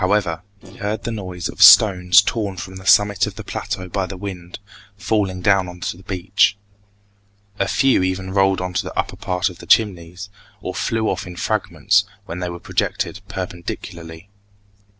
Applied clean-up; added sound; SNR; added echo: neural separator model SepFormer DNS4.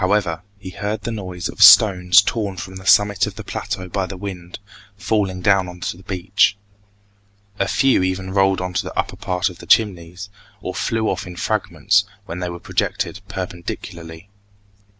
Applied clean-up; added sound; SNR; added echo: none; none; none; none.